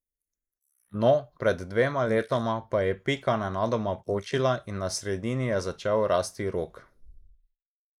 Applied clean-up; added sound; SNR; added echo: neural mask model Resemble Enhance denoiser.